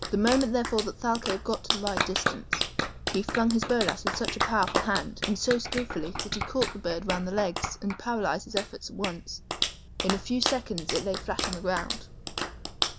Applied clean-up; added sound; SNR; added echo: none; Clapping; 3 dB; none.